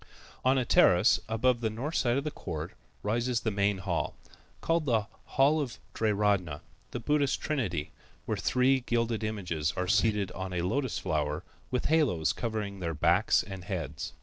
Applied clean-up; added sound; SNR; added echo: neural separator model SepFormer DNS4.